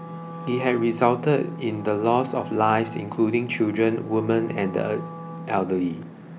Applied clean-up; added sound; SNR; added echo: none; Wind instrument, woodwind instrument; 13 dB; none.